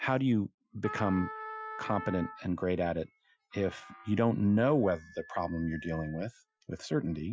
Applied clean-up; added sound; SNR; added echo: classical method Wiener filter.